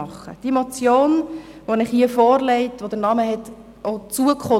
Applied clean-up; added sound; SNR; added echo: none; none; none; none.